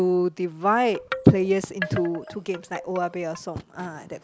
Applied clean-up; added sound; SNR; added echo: none; Wind chime; 12 dB; none.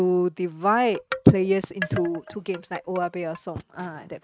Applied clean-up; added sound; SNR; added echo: neural mask model RNNoise.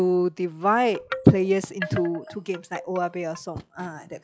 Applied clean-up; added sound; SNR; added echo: classical method log-MMSE.